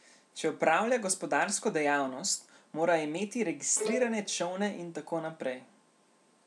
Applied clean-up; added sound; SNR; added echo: none; Bowed string instrument; 9 dB; none.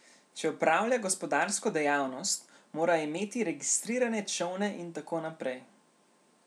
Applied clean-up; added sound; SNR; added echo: none; none; none; none.